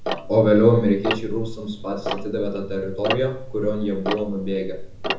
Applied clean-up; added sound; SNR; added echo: none; Tick-tock; 7 dB; reverberation time 0.6 s.